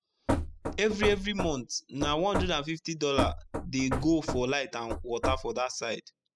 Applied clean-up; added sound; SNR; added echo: classical method spectral subtraction.